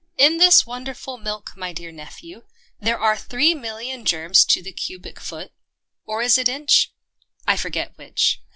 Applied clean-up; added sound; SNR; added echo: none; none; none; none.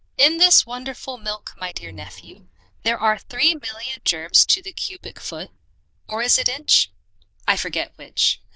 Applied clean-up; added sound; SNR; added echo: neural diffusion model UNIVERSE++.